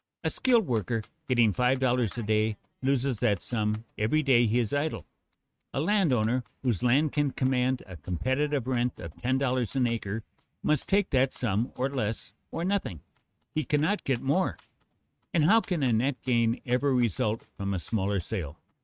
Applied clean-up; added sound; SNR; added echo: neural mask model RNNoise.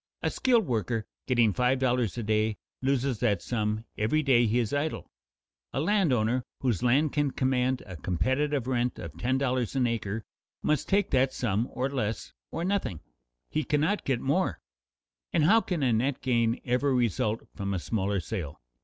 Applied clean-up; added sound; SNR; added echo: none; none; none; none.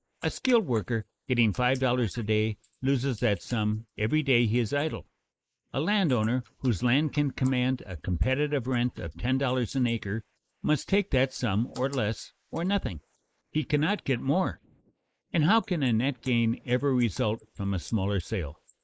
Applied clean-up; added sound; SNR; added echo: neural mask model Resemble Enhance denoiser.